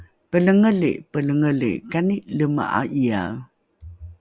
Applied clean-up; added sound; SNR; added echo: none; none; none; none.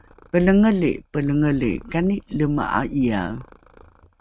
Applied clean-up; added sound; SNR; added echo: neural mask model RNNoise.